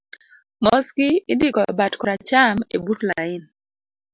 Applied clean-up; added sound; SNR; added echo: none; none; none; none.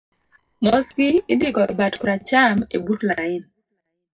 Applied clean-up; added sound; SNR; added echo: neural separator model SepFormer DNS4.